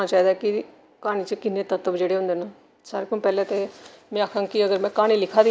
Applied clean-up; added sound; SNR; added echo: none; none; none; none.